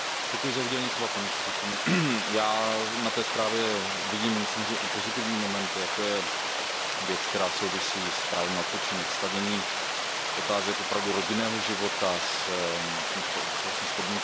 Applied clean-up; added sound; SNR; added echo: none; Water; -2 dB; none.